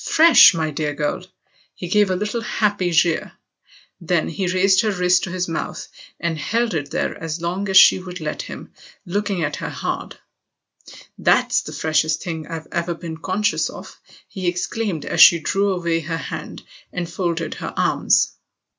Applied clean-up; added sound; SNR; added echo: none; none; none; none.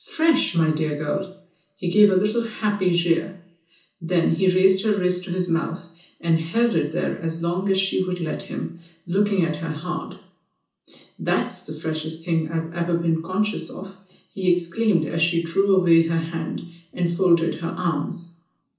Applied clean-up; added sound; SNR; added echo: none; none; none; reverberation time 0.6 s.